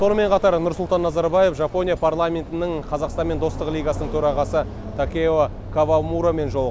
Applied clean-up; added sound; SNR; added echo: none; none; none; none.